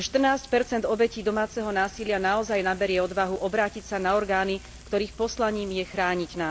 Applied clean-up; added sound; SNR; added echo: none; Frying (food); 20 dB; none.